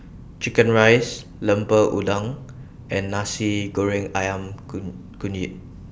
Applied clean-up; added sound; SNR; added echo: none; none; none; none.